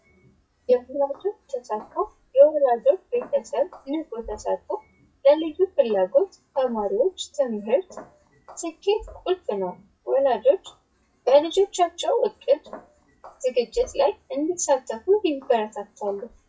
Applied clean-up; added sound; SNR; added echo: classical method WPE with log-MMSE.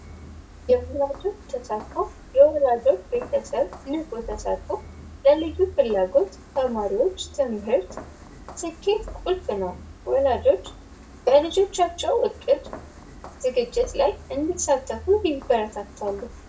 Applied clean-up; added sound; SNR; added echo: none; Walk, footsteps; 17 dB; reverberation time 0.2 s.